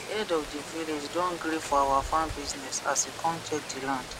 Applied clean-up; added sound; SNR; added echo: none; Rain; 10 dB; none.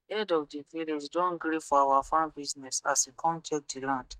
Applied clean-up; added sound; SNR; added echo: neural mask model DeepFilterNet 3.